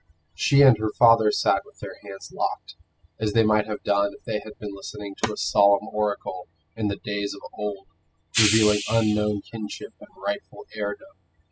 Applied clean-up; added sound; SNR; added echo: classical method spectral subtraction.